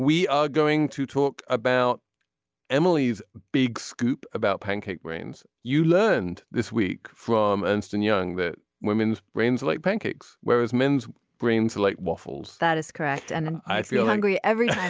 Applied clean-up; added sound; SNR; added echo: none; none; none; none.